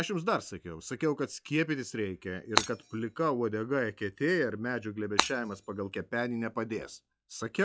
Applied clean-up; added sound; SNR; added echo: classical method log-MMSE.